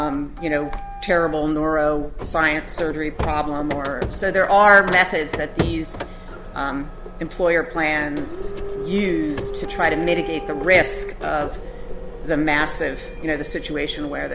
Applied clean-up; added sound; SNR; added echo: none; Printer; 10 dB; none.